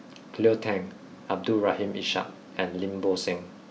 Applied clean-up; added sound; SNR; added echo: none; none; none; none.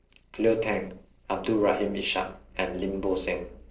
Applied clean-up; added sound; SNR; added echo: neural separator model SepFormer DNS4.